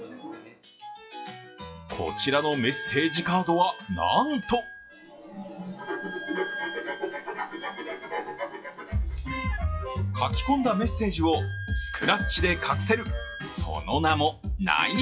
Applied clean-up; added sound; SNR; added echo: classical method WPE with log-MMSE.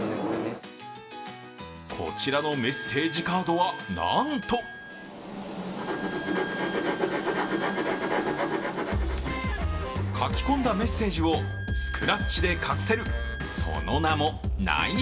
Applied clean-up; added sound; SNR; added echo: none; Wind instrument, woodwind instrument; 13 dB; reverberation time 0.9 s.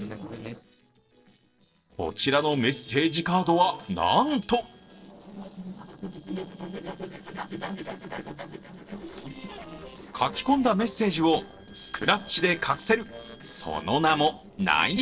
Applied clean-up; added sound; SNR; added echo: neural separator model SepFormer DNS4.